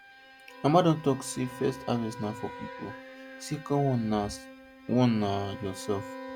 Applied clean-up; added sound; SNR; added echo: none; Bowed string instrument + Wind instrument, woodwind instrument; 15 dB; none.